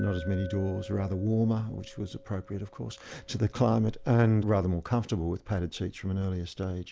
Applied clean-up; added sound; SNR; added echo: none; Glass; 20 dB; none.